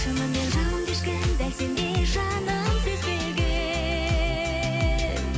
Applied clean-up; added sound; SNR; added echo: none; Sliding door / Hiss + Guitar; 18 dB; none.